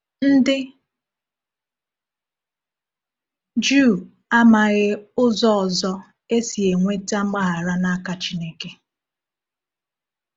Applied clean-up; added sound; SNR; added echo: none; none; none; none.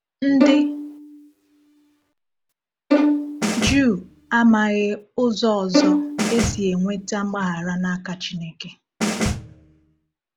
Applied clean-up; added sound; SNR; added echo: none; Snare drum + Bowed string instrument; 0 dB; none.